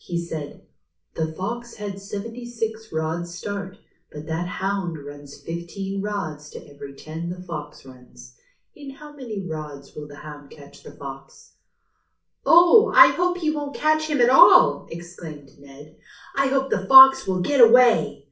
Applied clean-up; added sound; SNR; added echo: none; none; none; reverberation time 0.3 s.